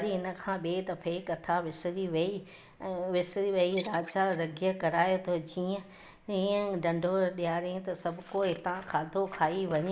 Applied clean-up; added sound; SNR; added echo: neural mask model Resemble Enhance denoiser.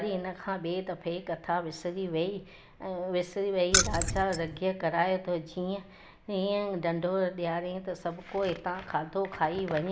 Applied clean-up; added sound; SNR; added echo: none; Keys jangling; -3 dB; none.